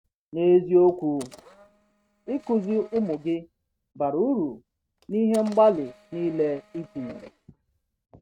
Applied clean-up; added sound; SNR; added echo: neural mask model RNNoise.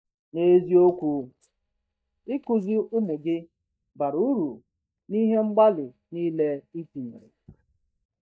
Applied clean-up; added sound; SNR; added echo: neural mask model DeepFilterNet 3.